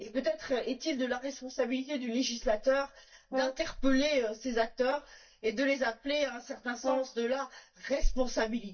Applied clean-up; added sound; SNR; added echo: neural mask model DeepFilterNet 3.